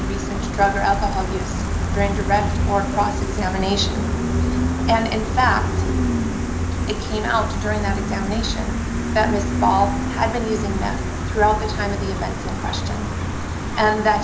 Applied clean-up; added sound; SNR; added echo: none; Gull, seagull; -1 dB; none.